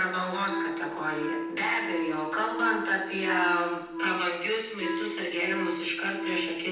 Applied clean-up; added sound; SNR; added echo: none; Wind instrument, woodwind instrument; 4 dB; reverberation time 0.9 s.